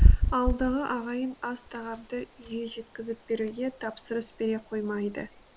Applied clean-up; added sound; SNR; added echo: none; Wind / Bird; -4 dB; none.